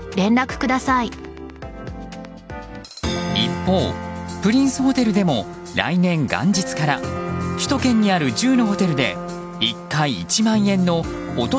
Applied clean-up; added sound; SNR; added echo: none; none; none; none.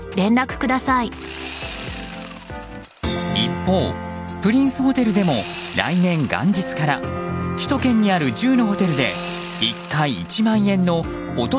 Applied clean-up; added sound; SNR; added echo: none; Sawing; 14 dB; none.